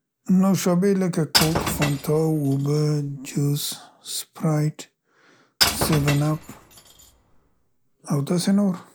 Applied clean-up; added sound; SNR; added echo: none; Shatter / Crushing; 5 dB; none.